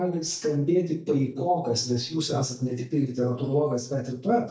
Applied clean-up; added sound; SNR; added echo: neural mask model DeepFilterNet 3.